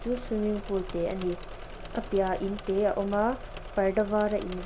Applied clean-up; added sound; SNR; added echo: none; Engine / Mechanisms; 10 dB; none.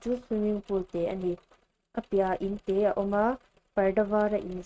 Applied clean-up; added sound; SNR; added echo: neural mask model RNNoise.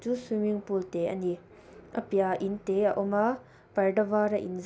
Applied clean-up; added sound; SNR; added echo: none; none; none; none.